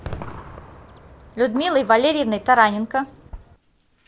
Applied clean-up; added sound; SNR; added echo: none; Gunshot, gunfire + Fireworks; 17 dB; none.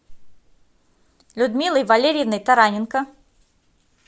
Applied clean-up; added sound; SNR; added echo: none; none; none; none.